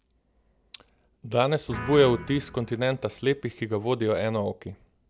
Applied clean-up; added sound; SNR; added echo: none; Guitar; 14 dB; none.